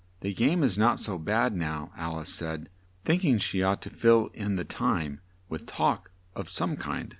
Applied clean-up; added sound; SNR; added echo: none; none; none; none.